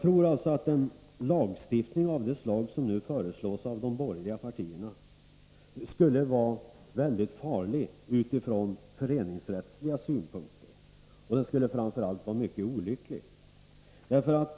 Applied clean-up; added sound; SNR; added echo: none; none; none; none.